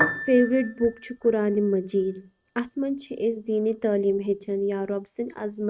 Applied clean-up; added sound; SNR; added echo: neural mask model RNNoise.